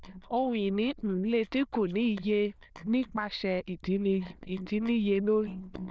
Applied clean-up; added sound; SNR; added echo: neural diffusion model UNIVERSE++.